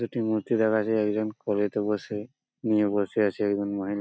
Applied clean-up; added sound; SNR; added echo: none; none; none; none.